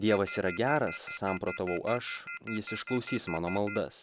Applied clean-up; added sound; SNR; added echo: none; Telephone; 11 dB; none.